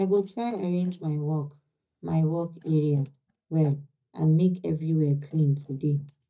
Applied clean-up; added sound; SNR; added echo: neural mask model DeepFilterNet 3.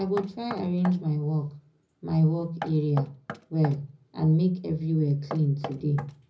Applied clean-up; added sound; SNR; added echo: none; Knock; 15 dB; reverberation time 0.4 s.